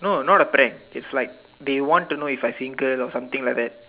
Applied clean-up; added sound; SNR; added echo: none; none; none; none.